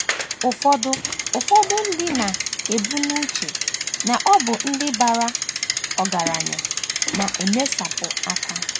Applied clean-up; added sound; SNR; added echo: none; Bicycle; 2 dB; none.